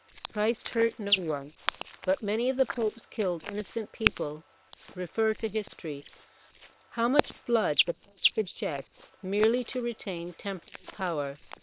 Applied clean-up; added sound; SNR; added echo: neural separator model SepFormer WHAM!.